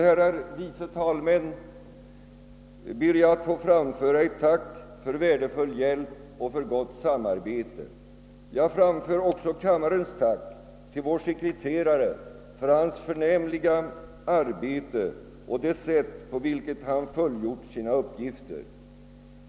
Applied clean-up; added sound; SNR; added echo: none; none; none; none.